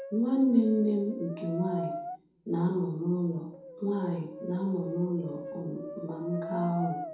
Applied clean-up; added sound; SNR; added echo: none; Brass instrument; 11 dB; reverberation time 2.0 s.